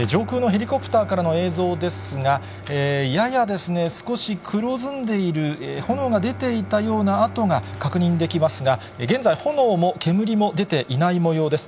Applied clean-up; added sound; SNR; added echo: none; Bowed string instrument; 16 dB; none.